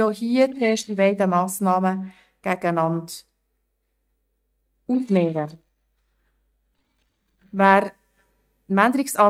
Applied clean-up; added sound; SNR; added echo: neural mask model DeepFilterNet 3.